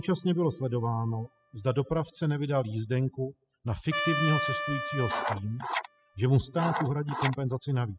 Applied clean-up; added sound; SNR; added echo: classical method spectral subtraction.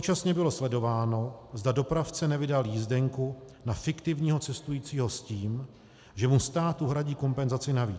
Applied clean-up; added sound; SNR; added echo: none; none; none; none.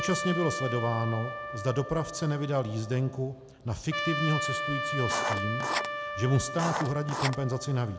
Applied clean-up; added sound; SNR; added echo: none; Writing + Trumpet; 4 dB; none.